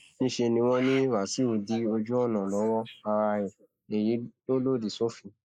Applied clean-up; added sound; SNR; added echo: neural mask model Resemble Enhance denoiser.